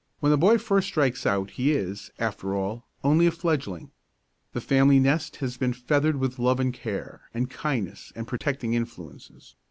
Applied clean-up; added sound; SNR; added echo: none; none; none; none.